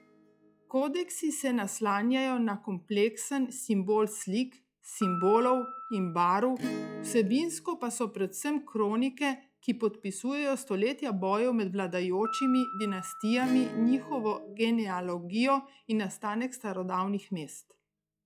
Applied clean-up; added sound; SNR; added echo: classical method log-MMSE.